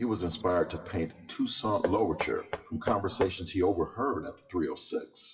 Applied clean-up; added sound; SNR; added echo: classical method WPE with log-MMSE.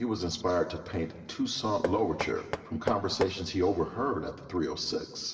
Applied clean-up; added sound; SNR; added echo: none; Knock; 7 dB; reverberation time 2.1 s.